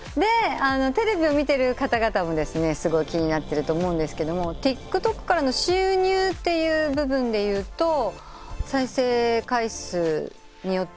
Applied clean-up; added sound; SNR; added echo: none; Growling; 17 dB; none.